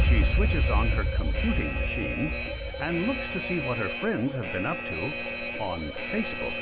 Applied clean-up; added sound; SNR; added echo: none; Alarm; -4 dB; none.